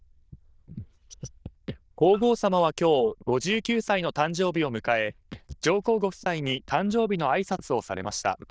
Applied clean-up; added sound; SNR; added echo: neural diffusion model UNIVERSE++.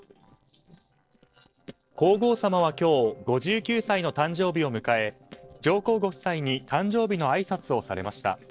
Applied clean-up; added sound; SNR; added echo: neural separator model SepFormer DNS4.